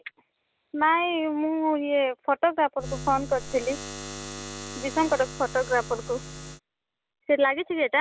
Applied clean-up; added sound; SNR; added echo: none; Buzz; 11 dB; none.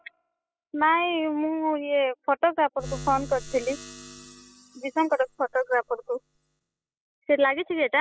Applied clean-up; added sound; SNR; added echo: classical method spectral subtraction.